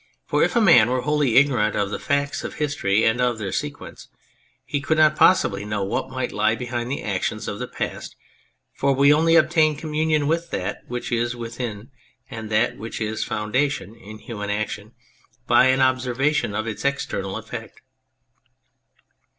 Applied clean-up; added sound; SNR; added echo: none; none; none; none.